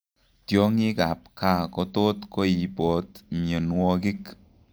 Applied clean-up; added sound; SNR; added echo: none; none; none; none.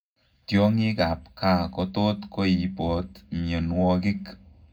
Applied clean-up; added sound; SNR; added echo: none; none; none; reverberation time 0.3 s.